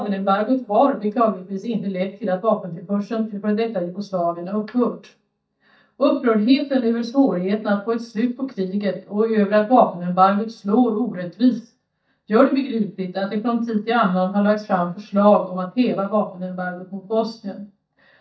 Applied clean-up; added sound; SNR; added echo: neural mask model DeepFilterNet 3.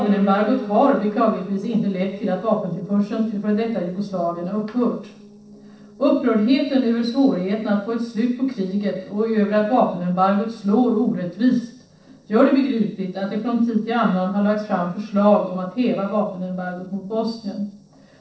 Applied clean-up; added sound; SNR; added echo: neural separator model SepFormer DNS4.